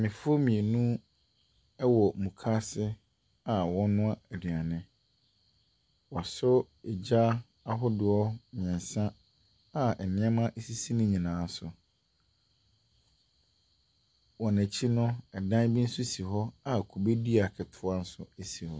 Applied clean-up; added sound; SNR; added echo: none; none; none; none.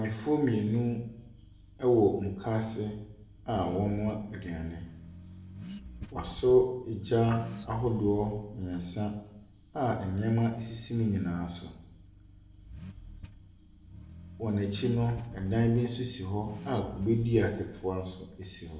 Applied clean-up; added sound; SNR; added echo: none; Accelerating, revving, vroom / Car; 16 dB; reverberation time 0.8 s.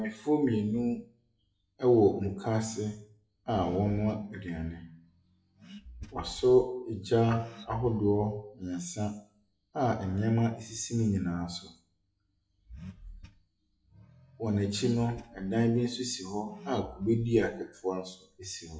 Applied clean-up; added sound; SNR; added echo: classical method WPE with log-MMSE.